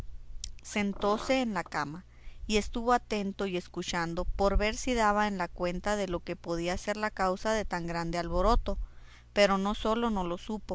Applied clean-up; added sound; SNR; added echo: none; Car; 17 dB; none.